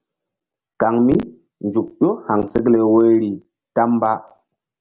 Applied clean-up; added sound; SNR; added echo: none; none; none; none.